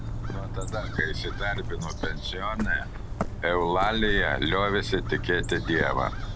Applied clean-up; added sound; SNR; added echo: none; Bird; 3 dB; none.